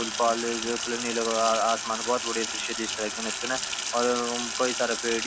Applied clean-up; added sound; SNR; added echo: none; Sink (filling or washing); 4 dB; none.